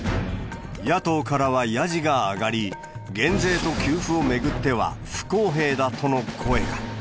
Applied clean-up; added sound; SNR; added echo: none; Growling / Hiss; 16 dB; none.